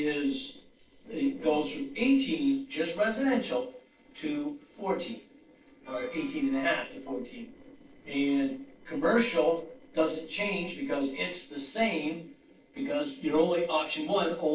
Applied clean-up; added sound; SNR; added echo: neural separator model SepFormer DNS4.